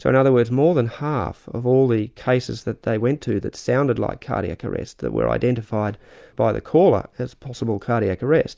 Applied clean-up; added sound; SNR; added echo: none; none; none; none.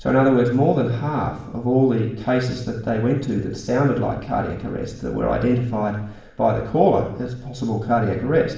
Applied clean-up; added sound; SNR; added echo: none; none; none; reverberation time 0.7 s.